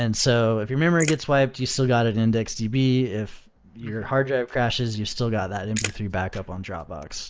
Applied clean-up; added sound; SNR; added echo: neural mask model Resemble Enhance denoiser.